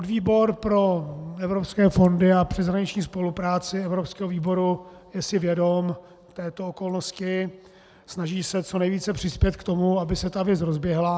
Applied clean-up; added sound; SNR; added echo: none; none; none; none.